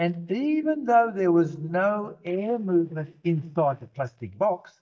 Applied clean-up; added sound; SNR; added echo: neural mask model DeepFilterNet 3.